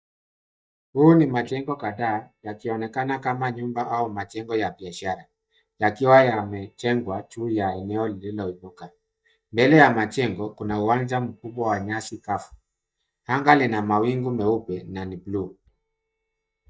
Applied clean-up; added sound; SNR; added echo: neural mask model DeepFilterNet 3.